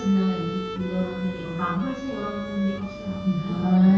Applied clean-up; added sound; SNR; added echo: none; Bowed string instrument; 12 dB; reverberation time 0.6 s.